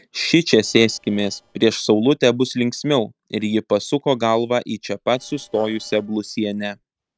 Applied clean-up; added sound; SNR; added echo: neural separator model SepFormer DNS4.